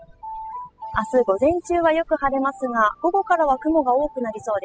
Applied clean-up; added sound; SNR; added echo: classical method spectral subtraction.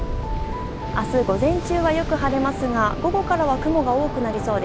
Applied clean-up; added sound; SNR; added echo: none; Waves, surf; 5 dB; none.